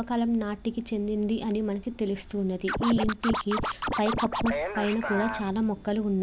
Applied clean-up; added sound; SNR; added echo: none; Scratching (performance technique); 4 dB; none.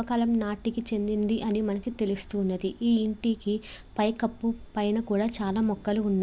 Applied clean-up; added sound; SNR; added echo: none; none; none; none.